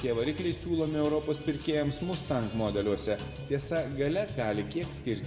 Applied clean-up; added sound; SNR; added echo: none; none; none; reverberation time 1.1 s.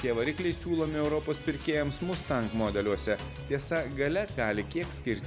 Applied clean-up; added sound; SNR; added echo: none; none; none; none.